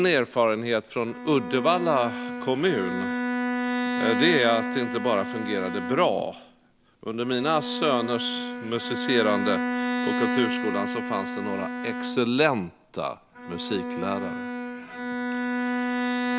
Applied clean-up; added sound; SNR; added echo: none; Bowed string instrument; 3 dB; none.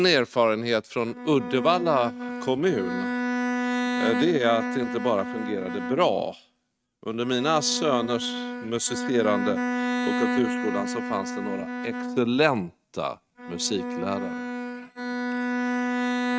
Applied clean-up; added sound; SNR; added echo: neural mask model RNNoise.